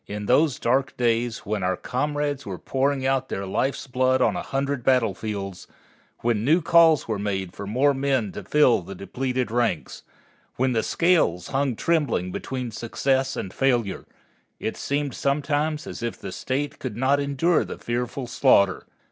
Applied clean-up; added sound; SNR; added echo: none; none; none; none.